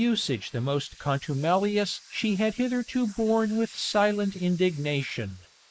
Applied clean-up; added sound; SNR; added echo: neural mask model Resemble Enhance denoiser.